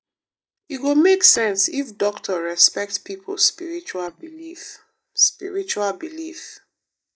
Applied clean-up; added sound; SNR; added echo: neural mask model DeepFilterNet 3.